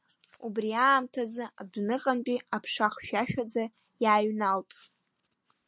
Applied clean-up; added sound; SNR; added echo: none; none; none; none.